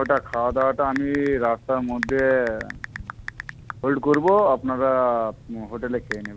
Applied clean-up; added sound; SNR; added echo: none; Typing; 14 dB; none.